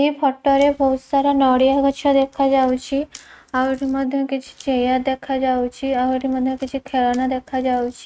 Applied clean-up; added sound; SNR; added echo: neural mask model RNNoise.